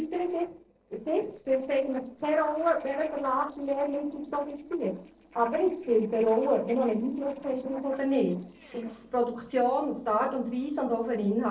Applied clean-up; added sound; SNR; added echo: neural separator model SepFormer DNS4.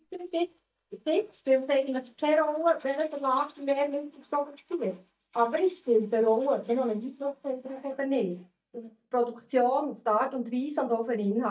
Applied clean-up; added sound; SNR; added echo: neural mask model DeepFilterNet 3.